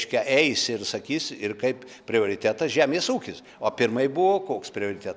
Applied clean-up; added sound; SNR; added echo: none; none; none; none.